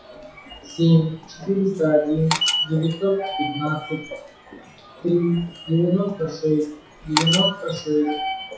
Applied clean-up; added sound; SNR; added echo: classical method WPE with log-MMSE.